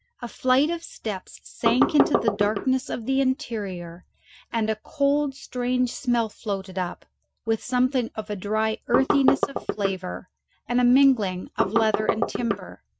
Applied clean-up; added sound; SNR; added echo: neural mask model RNNoise.